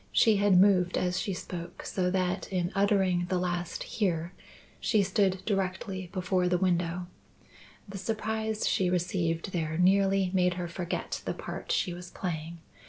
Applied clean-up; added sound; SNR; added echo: none; none; none; none.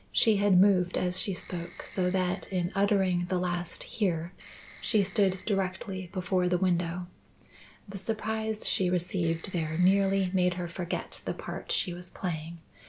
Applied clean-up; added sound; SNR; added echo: none; Telephone; 16 dB; none.